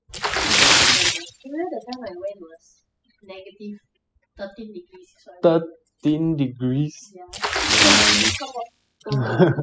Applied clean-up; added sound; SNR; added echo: classical method spectral subtraction.